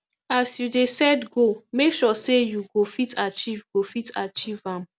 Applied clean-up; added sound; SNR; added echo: none; none; none; none.